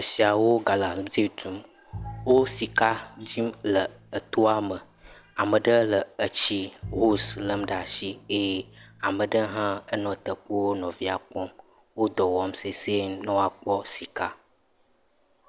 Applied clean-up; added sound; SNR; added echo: none; Bowed string instrument; 17 dB; none.